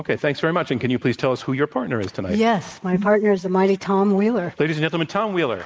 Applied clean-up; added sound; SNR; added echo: neural mask model Resemble Enhance denoiser.